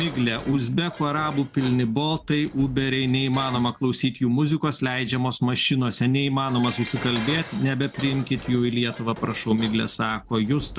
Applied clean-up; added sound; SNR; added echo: none; Dishes, pots, and pans; 17 dB; none.